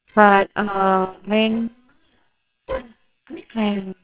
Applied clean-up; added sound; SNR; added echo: neural separator model SepFormer WHAMR!.